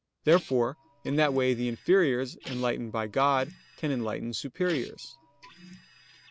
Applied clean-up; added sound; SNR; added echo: none; Printer; 20 dB; none.